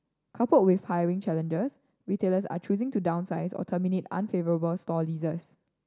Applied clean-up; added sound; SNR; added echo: none; none; none; none.